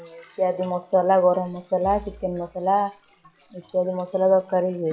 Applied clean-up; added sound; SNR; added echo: classical method log-MMSE.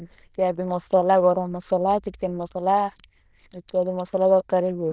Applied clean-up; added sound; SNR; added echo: neural diffusion model UNIVERSE++.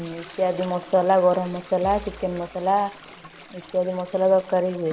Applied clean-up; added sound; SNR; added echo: none; Bass drum + Toilet flush; 20 dB; none.